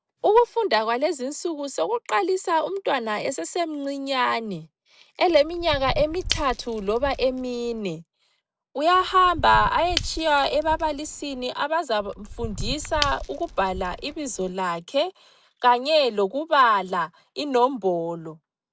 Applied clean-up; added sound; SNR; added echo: none; Shatter / Crushing; 10 dB; none.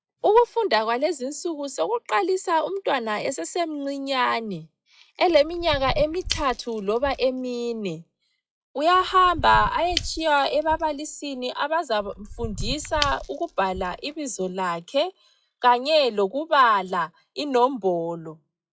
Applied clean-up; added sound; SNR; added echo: classical method log-MMSE.